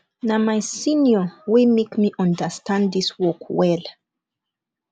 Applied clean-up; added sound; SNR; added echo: none; none; none; none.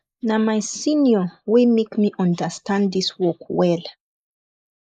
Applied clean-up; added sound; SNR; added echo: neural mask model Resemble Enhance denoiser.